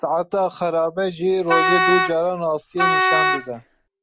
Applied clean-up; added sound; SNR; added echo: none; Wind instrument, woodwind instrument; -2 dB; none.